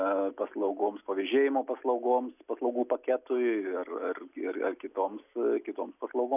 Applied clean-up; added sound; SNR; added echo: none; none; none; none.